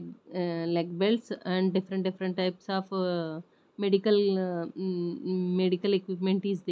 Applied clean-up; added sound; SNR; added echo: none; none; none; none.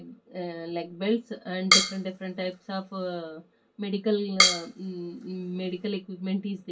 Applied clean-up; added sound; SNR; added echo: none; Drum kit; -4 dB; reverberation time 0.1 s.